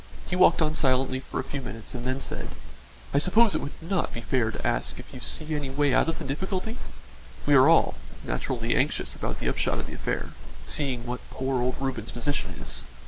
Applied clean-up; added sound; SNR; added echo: none; none; none; none.